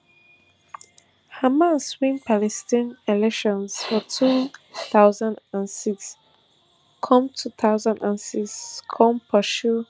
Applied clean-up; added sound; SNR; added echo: none; none; none; none.